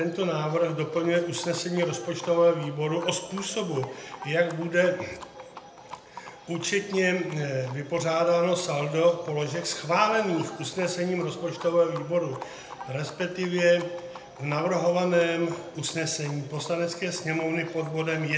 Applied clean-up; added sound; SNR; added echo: none; Livestock, farm animals, working animals; 18 dB; reverberation time 0.8 s.